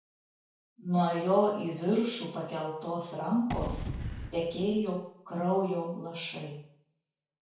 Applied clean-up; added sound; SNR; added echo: none; Gunshot, gunfire / Boom; 8 dB; reverberation time 0.5 s.